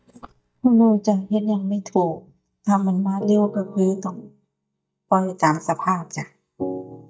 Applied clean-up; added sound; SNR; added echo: neural mask model DeepFilterNet 3.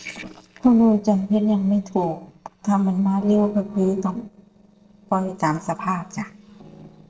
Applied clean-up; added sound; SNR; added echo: neural separator model SepFormer DNS4.